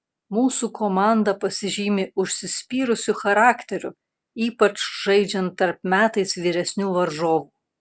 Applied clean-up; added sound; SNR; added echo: none; none; none; none.